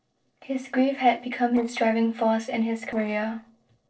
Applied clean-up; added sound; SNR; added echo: neural separator model SepFormer DNS4.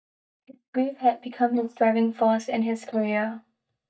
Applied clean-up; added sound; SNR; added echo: neural mask model DeepFilterNet 3.